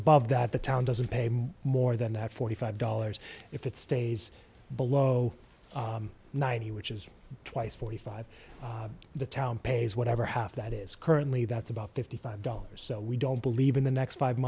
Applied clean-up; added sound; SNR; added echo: none; none; none; none.